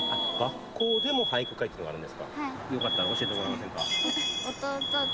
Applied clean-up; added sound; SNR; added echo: none; Alarm; 1 dB; none.